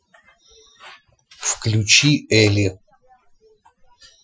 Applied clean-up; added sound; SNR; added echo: classical method Wiener filter.